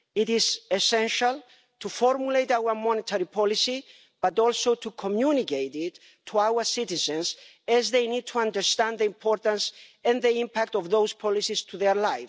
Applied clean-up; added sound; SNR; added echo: none; none; none; none.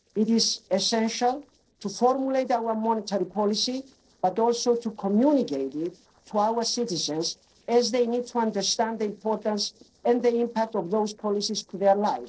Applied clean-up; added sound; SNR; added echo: neural separator model SepFormer DNS4.